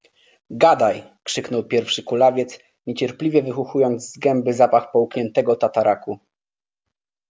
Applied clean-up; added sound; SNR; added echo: none; none; none; none.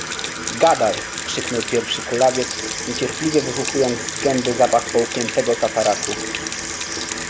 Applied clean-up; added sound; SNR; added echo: none; Sink (filling or washing) / Water tap, faucet; 5 dB; none.